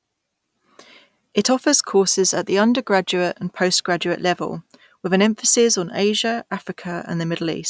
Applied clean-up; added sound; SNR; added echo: none; none; none; none.